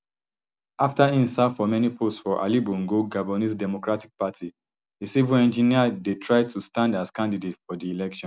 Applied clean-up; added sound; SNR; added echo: none; none; none; none.